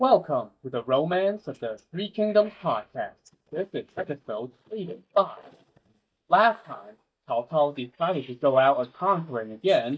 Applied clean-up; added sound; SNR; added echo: neural mask model DeepFilterNet 3.